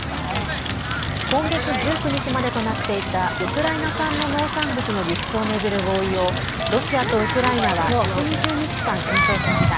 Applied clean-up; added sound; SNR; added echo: none; Crackle; 0 dB; none.